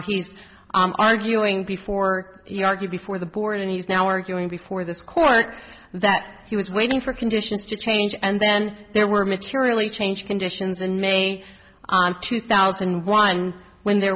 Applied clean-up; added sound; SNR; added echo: none; none; none; none.